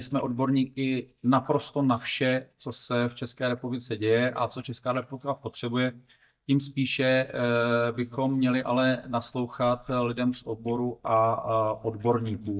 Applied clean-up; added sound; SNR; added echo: neural mask model DeepFilterNet 3.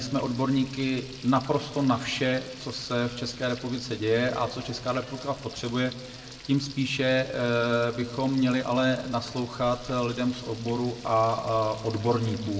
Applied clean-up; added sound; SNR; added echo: none; Frying (food); 18 dB; reverberation time 1.1 s.